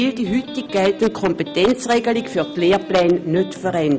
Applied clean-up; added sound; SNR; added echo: none; Electric guitar; 15 dB; none.